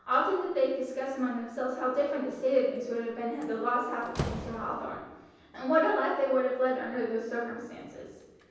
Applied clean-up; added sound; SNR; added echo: none; Slam; 16 dB; reverberation time 1.1 s.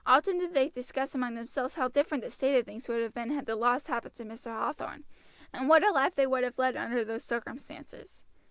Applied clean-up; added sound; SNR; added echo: none; none; none; none.